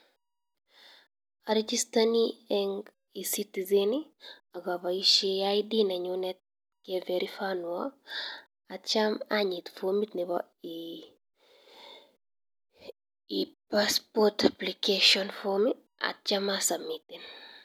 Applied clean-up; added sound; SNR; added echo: none; none; none; none.